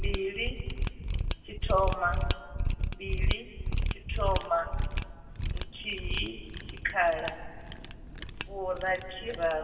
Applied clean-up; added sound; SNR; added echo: none; Mechanisms; -2 dB; reverberation time 2.3 s.